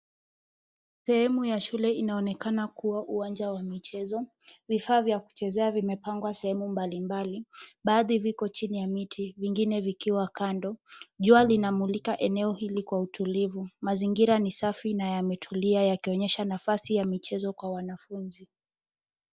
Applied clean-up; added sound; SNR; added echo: neural mask model DeepFilterNet 3.